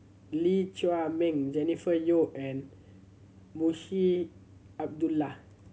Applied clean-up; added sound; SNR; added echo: none; none; none; none.